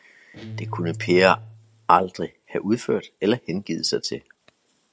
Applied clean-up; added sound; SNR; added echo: none; Guitar; 14 dB; none.